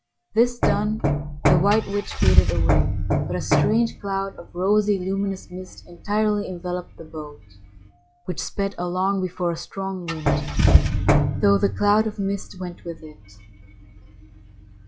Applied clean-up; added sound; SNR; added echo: classical method log-MMSE.